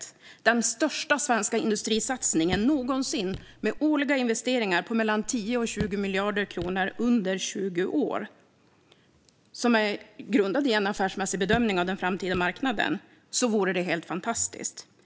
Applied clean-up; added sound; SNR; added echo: none; Raindrop / Drip; 13 dB; none.